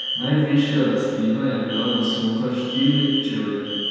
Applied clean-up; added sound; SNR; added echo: none; Alarm; 9 dB; reverberation time 2.0 s.